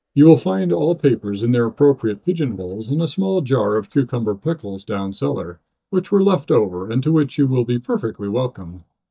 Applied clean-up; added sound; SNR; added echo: neural mask model DeepFilterNet 3.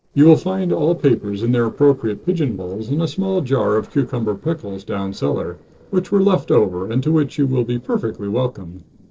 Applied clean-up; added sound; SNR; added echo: neural separator model SepFormer DNS4.